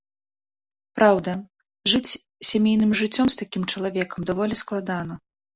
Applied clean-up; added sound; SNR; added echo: none; none; none; none.